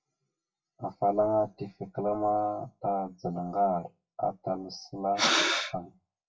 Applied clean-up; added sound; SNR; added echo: classical method WPE with log-MMSE.